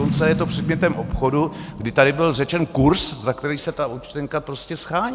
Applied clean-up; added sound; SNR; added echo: none; Boom; 8 dB; none.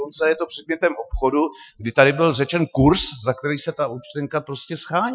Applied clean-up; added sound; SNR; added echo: classical method Wiener filter.